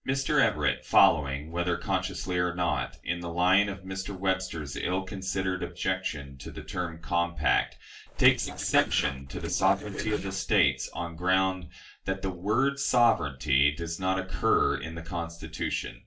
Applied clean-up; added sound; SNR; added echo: neural separator model SepFormer DNS4.